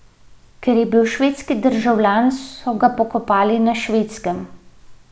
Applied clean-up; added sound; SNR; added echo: none; Organ; 17 dB; none.